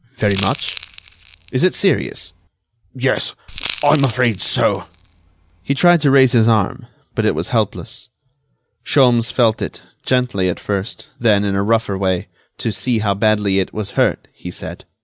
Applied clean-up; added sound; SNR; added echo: none; Crackle; 15 dB; none.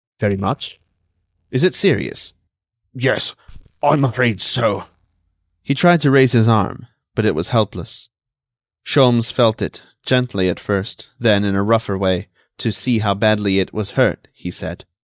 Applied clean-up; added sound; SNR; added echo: neural mask model DeepFilterNet 3.